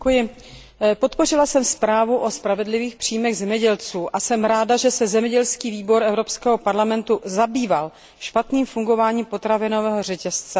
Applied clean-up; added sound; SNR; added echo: none; none; none; none.